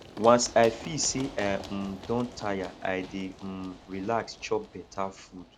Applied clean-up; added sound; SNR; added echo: none; Run; 16 dB; none.